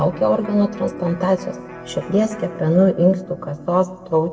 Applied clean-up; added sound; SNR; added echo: none; Electric guitar; 16 dB; reverberation time 0.7 s.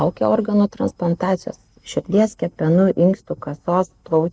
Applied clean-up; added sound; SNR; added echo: none; none; none; none.